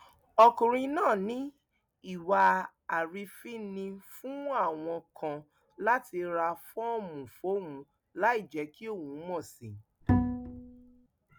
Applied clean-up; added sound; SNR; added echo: none; Bowed string instrument; -1 dB; none.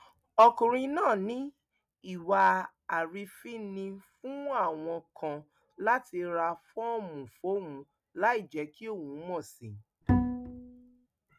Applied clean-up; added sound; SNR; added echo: neural mask model RNNoise.